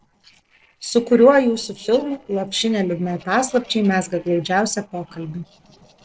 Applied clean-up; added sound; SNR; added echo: neural separator model SepFormer DNS4.